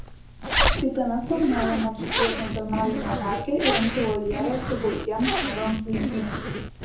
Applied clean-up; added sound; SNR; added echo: none; Zipper (clothing); 0 dB; reverberation time 0.6 s.